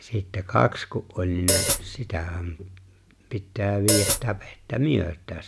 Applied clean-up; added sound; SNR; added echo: none; Hi-hat; -4 dB; none.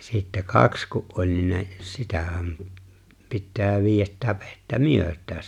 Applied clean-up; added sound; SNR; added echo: none; none; none; none.